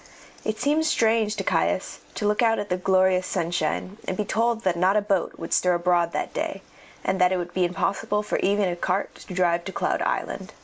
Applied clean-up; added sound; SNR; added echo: none; none; none; none.